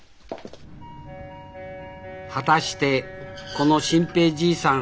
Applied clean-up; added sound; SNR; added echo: none; none; none; none.